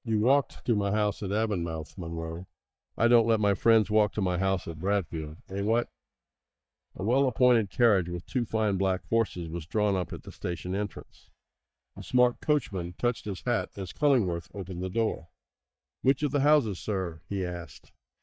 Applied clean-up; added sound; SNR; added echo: neural mask model DeepFilterNet 3.